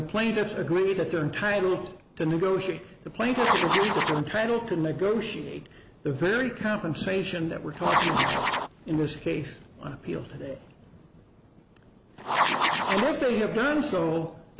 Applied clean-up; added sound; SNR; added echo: none; Writing; -1 dB; none.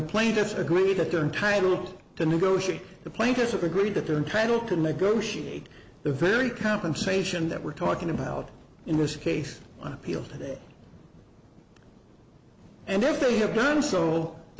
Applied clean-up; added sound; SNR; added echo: none; none; none; none.